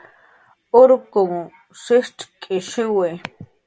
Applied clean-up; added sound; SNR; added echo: none; none; none; none.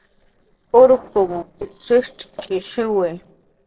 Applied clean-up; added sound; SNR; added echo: neural separator model SepFormer DNS4.